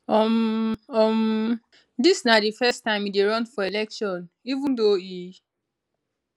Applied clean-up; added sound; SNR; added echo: none; none; none; none.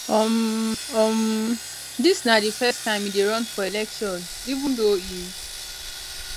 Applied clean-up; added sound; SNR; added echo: none; Sawing; 11 dB; none.